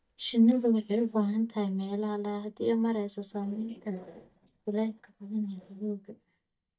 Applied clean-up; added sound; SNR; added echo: neural mask model DeepFilterNet 3.